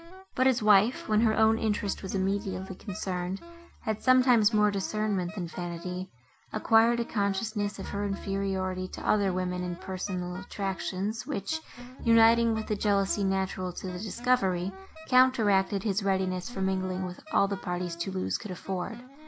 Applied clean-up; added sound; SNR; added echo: none; Wind instrument, woodwind instrument + Bowed string instrument; 16 dB; none.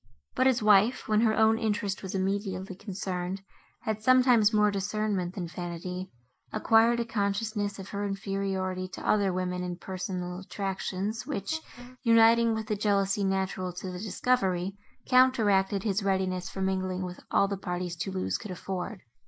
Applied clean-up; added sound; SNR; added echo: neural mask model Resemble Enhance denoiser.